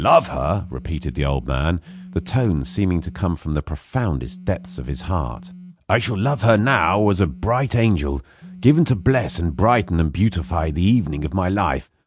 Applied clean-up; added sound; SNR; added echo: none; Telephone; 19 dB; none.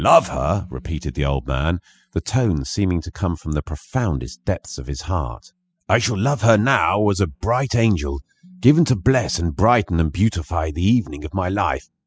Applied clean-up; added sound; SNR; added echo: classical method spectral subtraction.